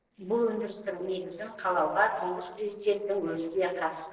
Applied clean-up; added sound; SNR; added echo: neural separator model SepFormer DNS4.